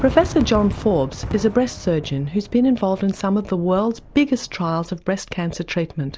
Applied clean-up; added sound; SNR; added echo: none; Fireworks; 14 dB; none.